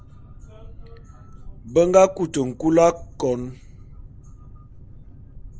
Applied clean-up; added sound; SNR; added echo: none; Boat, Water vehicle; 17 dB; none.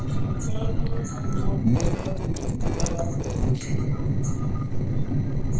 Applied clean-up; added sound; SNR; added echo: neural separator model SepFormer DNS4.